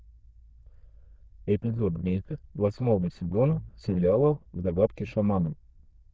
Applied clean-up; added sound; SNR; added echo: neural diffusion model UNIVERSE++.